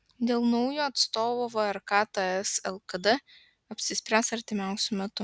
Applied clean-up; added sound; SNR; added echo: none; none; none; none.